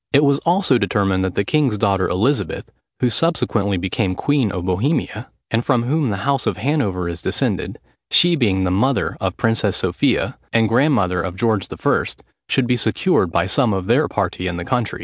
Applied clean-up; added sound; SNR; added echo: none; none; none; none.